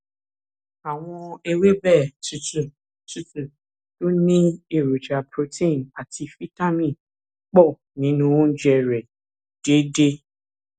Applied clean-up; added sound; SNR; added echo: none; none; none; none.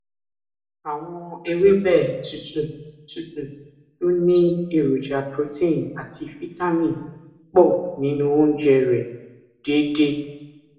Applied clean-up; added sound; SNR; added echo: none; none; none; reverberation time 1.0 s.